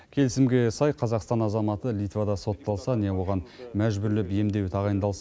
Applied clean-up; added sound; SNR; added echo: none; none; none; none.